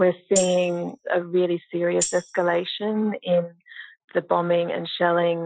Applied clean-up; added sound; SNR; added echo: classical method Wiener filter.